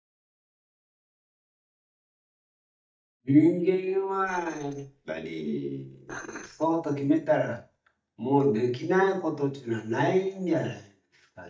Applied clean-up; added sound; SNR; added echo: neural mask model DeepFilterNet 3.